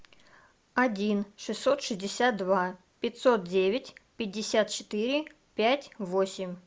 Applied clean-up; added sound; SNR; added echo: none; none; none; none.